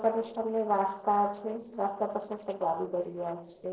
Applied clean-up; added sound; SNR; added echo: neural separator model SepFormer DNS4.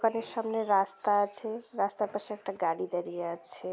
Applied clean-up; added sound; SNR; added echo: none; none; none; none.